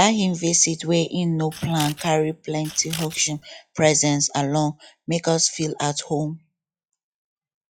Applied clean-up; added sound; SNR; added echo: classical method log-MMSE.